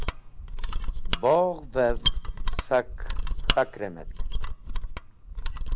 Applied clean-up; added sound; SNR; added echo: none; Mechanisms; -2 dB; none.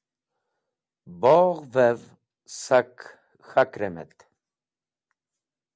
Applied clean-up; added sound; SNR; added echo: none; none; none; none.